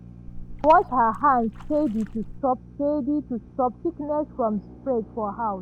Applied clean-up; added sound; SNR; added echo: none; Drill + Splash, splatter; 16 dB; none.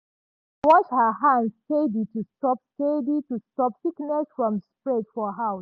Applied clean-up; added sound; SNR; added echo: none; none; none; none.